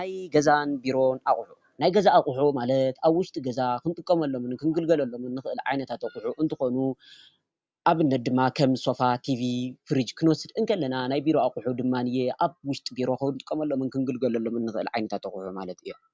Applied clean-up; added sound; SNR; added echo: none; none; none; none.